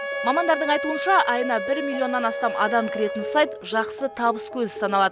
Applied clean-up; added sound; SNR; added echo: none; Wind instrument, woodwind instrument; 7 dB; none.